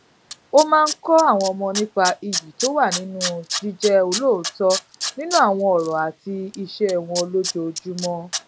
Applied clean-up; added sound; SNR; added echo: none; Tools; 10 dB; none.